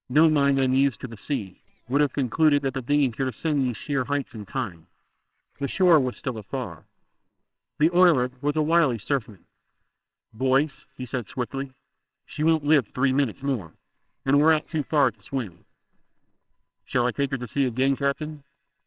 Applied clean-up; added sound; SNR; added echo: neural separator model SepFormer WHAMR!.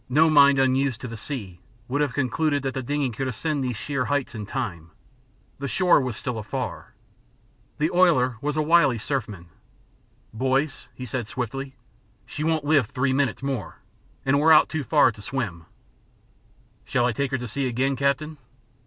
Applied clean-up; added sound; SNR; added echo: none; none; none; none.